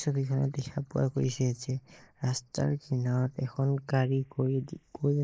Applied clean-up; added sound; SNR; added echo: neural mask model Resemble Enhance denoiser.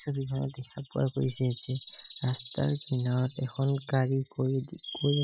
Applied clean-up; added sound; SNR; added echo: classical method Wiener filter.